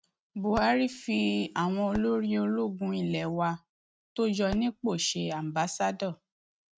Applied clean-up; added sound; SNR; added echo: neural mask model RNNoise.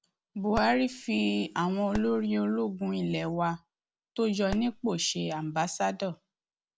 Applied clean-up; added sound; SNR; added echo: none; Fireworks; 15 dB; none.